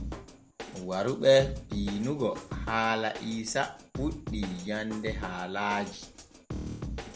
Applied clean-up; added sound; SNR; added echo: none; Drum kit; 9 dB; none.